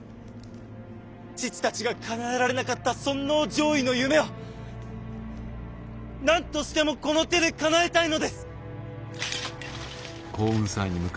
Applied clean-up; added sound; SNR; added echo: none; none; none; none.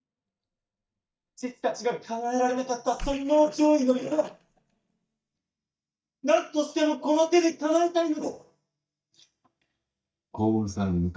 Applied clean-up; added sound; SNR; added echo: neural mask model DeepFilterNet 3.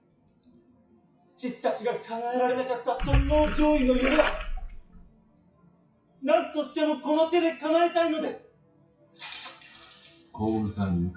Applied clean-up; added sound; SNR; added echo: classical method WPE with log-MMSE.